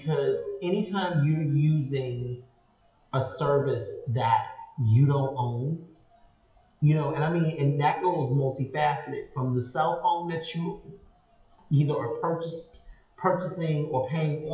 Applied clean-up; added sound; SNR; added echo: classical method WPE with log-MMSE.